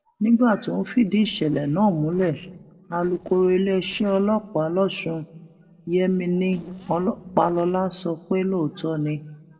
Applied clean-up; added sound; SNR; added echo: neural separator model SepFormer DNS4.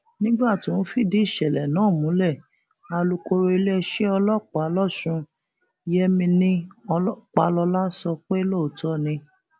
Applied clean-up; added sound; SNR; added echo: none; none; none; none.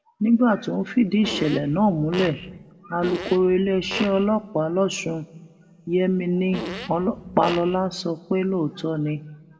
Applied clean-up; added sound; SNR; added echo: none; Fart; 12 dB; reverberation time 0.7 s.